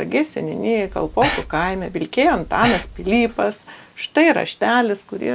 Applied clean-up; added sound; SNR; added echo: none; Breathing; 9 dB; none.